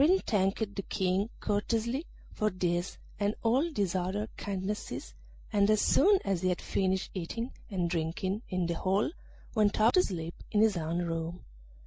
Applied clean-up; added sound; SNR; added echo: none; none; none; none.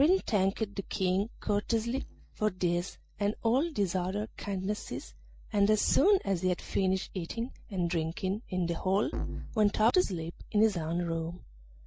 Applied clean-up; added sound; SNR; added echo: neural mask model DeepFilterNet 3.